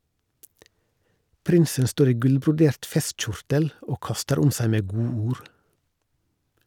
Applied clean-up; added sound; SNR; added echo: none; none; none; none.